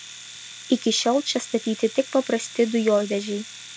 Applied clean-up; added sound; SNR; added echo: none; Domestic sounds, home sounds; 16 dB; none.